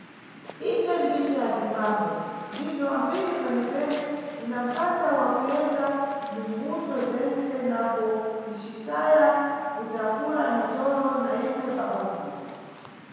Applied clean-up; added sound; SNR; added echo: none; Waves, surf; 18 dB; reverberation time 1.9 s.